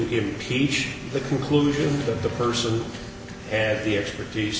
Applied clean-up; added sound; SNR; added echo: none; Wind instrument, woodwind instrument; 19 dB; none.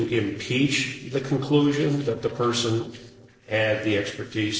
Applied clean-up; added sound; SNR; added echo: neural separator model SepFormer DNS4.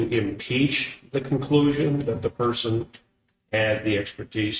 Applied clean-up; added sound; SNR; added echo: neural mask model RNNoise.